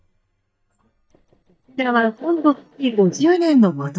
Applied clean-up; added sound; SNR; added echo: neural mask model DeepFilterNet 3.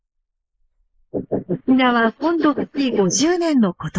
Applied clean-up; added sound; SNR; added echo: neural mask model Resemble Enhance denoiser.